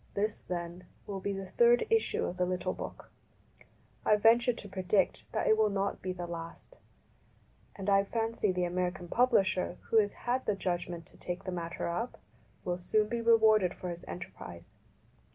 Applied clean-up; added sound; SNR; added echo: none; none; none; none.